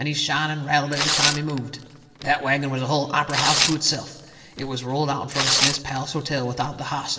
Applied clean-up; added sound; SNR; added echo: none; Tearing; 2 dB; reverberation time 2.7 s.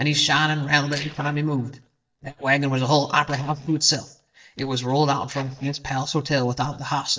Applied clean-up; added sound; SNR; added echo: neural mask model DeepFilterNet 3.